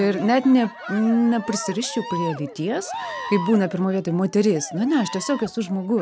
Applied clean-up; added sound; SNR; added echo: none; Cheering; 13 dB; none.